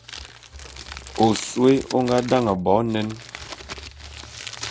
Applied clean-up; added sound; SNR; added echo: none; Crumpling, crinkling; 15 dB; none.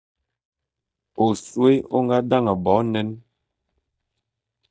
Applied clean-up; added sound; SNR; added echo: neural mask model DeepFilterNet 3.